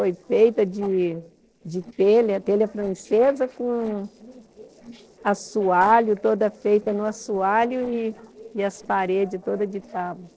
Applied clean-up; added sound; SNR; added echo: neural separator model SepFormer DNS4.